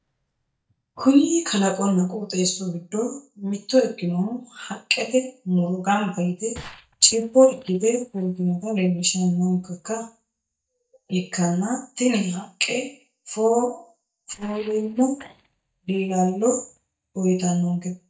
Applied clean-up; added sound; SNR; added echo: neural mask model DeepFilterNet 3.